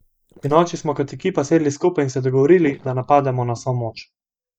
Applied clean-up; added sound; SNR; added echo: neural mask model DeepFilterNet 3.